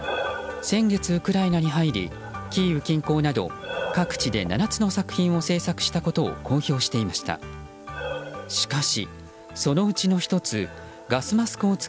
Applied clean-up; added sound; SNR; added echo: none; Breathing; 14 dB; none.